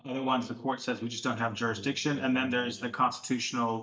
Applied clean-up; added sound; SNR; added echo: neural mask model DeepFilterNet 3.